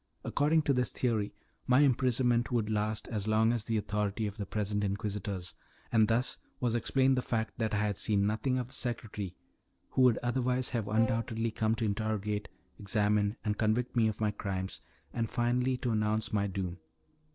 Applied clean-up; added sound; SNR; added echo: none; Brass instrument; 16 dB; none.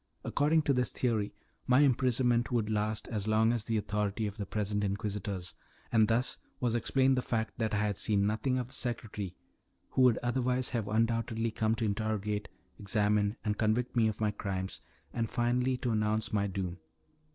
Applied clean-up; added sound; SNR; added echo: none; none; none; none.